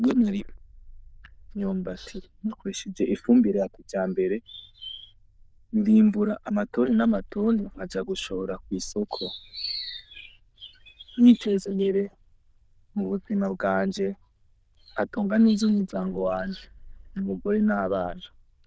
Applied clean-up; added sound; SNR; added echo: neural diffusion model UNIVERSE++.